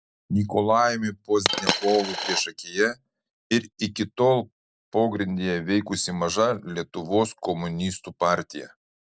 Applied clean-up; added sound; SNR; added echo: none; Coin (dropping); 1 dB; none.